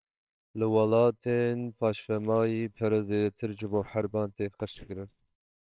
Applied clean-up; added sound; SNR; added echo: neural separator model SepFormer WHAMR!.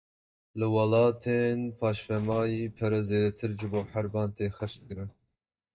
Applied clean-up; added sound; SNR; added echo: neural mask model DeepFilterNet 3.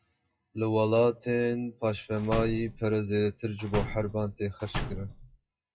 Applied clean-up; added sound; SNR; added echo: classical method WPE with log-MMSE.